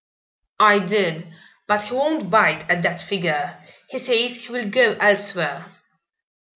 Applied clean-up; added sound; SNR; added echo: none; none; none; none.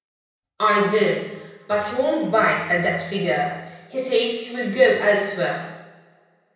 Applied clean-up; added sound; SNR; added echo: none; none; none; reverberation time 0.9 s.